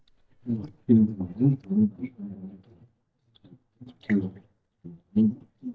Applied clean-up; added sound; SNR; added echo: neural mask model DeepFilterNet 3.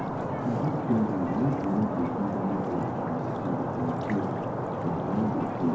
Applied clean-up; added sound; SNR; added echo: none; Stream; 0 dB; reverberation time 2.3 s.